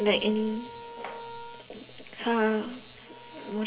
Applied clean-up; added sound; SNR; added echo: none; Wind instrument, woodwind instrument; 16 dB; reverberation time 1.3 s.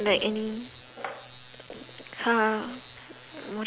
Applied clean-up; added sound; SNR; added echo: none; none; none; none.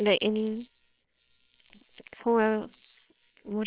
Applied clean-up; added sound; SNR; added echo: neural separator model SepFormer WHAMR!.